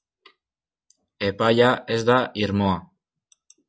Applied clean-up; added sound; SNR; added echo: none; none; none; none.